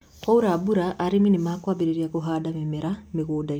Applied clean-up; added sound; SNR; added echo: none; none; none; none.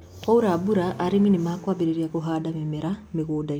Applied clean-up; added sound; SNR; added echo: none; Accelerating, revving, vroom; 19 dB; none.